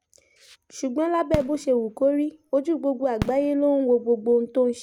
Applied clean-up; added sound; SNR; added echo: none; Fireworks; 13 dB; none.